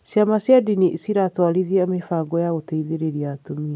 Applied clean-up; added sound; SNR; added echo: none; none; none; none.